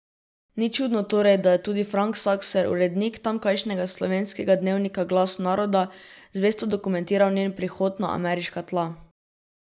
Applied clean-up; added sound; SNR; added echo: none; none; none; none.